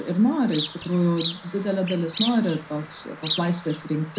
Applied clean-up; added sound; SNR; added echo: none; Chirp, tweet; 4 dB; reverberation time 0.2 s.